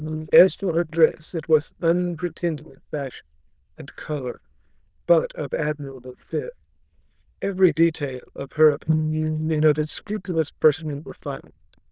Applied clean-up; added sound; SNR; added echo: neural diffusion model UNIVERSE++.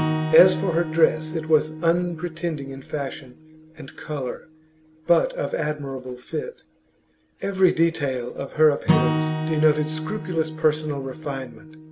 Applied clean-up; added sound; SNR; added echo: none; Acoustic guitar / Strum; 6 dB; none.